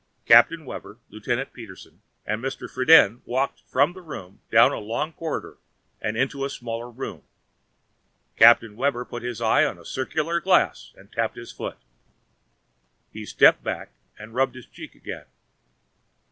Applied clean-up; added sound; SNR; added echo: none; none; none; none.